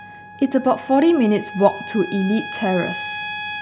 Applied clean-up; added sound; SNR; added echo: none; Trumpet; 11 dB; none.